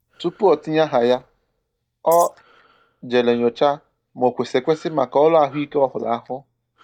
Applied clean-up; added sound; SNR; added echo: neural mask model DeepFilterNet 3.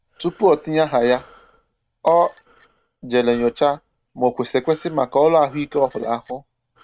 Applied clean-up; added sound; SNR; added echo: neural mask model RNNoise.